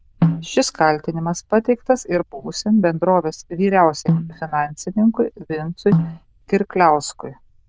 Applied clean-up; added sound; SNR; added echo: neural diffusion model UNIVERSE++.